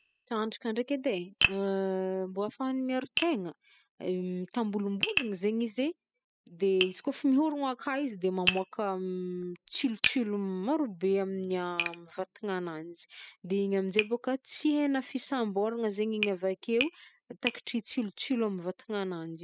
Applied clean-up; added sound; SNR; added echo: classical method spectral subtraction.